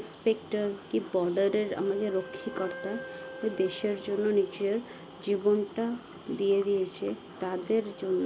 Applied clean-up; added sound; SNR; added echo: none; Wind instrument, woodwind instrument; 18 dB; none.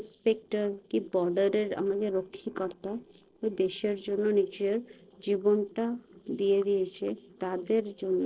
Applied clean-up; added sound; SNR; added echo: neural separator model SepFormer DNS4.